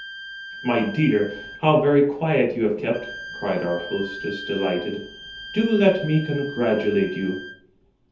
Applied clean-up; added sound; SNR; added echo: none; Wind instrument, woodwind instrument; 15 dB; reverberation time 0.5 s.